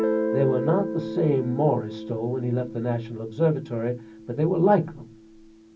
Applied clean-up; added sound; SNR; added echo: none; Guitar; 6 dB; reverberation time 0.4 s.